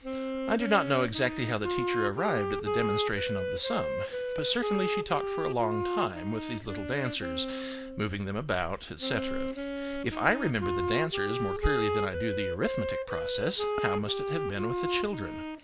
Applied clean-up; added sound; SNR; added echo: none; Wind instrument, woodwind instrument; 1 dB; none.